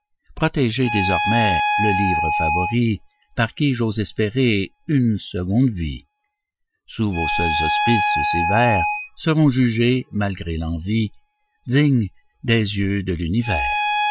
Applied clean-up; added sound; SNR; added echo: classical method Wiener filter.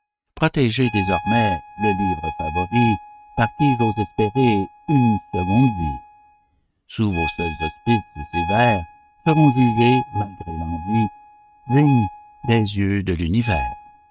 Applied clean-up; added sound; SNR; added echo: neural mask model RNNoise.